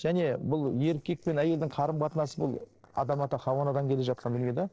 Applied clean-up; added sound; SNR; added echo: neural separator model SepFormer DNS4.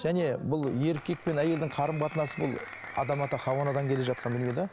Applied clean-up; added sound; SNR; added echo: none; Applause; 14 dB; none.